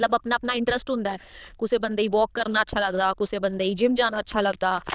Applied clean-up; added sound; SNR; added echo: neural diffusion model UNIVERSE++.